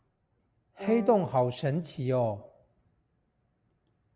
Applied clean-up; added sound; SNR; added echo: none; Wind instrument, woodwind instrument; 10 dB; none.